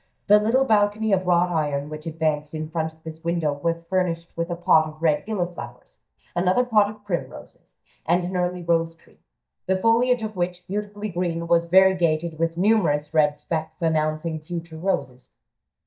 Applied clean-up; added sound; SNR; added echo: neural mask model DeepFilterNet 3.